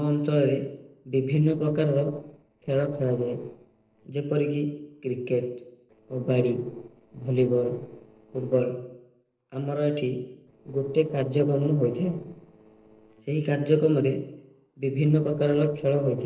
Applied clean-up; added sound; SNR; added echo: neural separator model SepFormer DNS4.